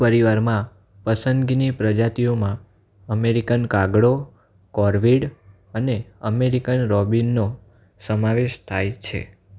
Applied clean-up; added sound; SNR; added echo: none; none; none; none.